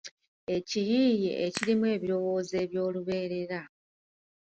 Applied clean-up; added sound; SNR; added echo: none; Crack / Crackle; 13 dB; none.